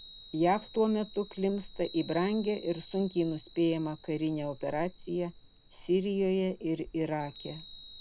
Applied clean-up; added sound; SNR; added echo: none; Chime; 17 dB; none.